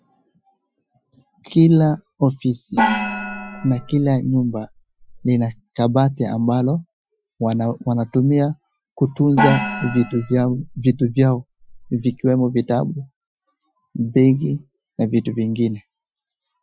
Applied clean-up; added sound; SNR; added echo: classical method Wiener filter.